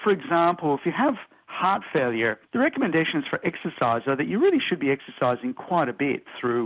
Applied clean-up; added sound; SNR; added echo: none; none; none; none.